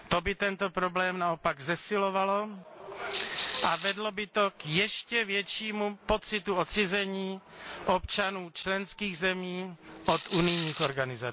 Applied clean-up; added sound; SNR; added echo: none; Rattle / Rattle (instrument); 1 dB; none.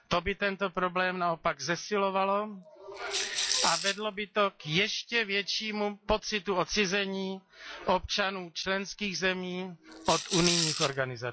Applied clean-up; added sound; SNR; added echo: classical method log-MMSE.